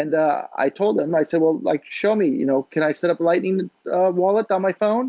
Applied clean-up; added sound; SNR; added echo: none; none; none; none.